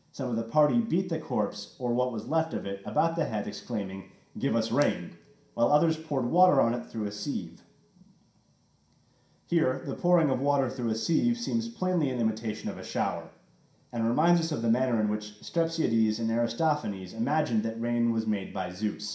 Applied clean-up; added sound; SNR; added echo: none; none; none; reverberation time 0.5 s.